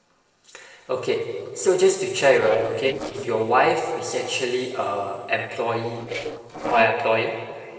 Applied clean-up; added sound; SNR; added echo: neural separator model SepFormer DNS4.